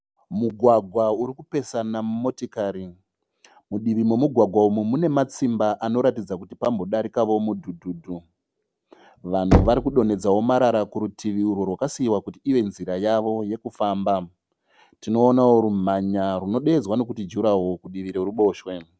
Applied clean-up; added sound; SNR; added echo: none; Knock; 4 dB; none.